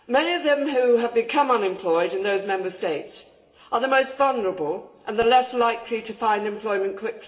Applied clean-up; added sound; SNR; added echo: none; none; none; reverberation time 2.2 s.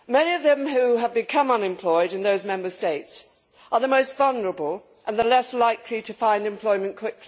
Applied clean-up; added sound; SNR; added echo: none; none; none; none.